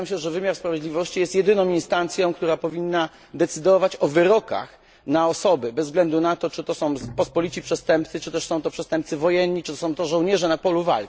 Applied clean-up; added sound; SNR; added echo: none; none; none; none.